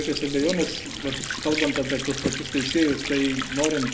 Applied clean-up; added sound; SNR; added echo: none; Sink (filling or washing) / Water; 5 dB; reverberation time 1.2 s.